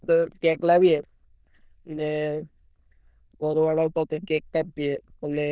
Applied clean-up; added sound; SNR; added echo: neural diffusion model UNIVERSE++.